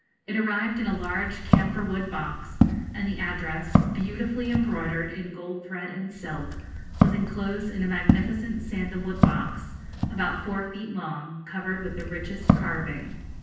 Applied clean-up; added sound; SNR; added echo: none; Walk, footsteps; -3 dB; reverberation time 0.9 s.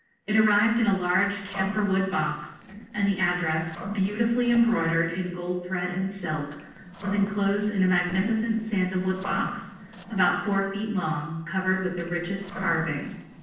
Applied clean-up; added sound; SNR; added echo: neural separator model SepFormer DNS4.